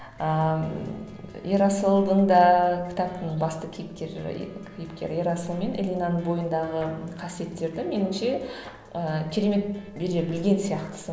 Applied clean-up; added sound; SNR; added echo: none; none; none; none.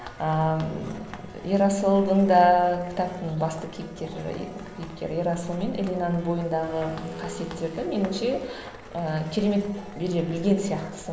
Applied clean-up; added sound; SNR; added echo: none; Domestic sounds, home sounds + Run; 17 dB; none.